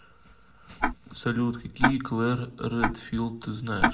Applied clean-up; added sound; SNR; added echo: none; Tick-tock; 1 dB; reverberation time 0.4 s.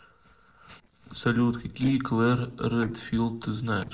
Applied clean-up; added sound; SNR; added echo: neural separator model SepFormer DNS4.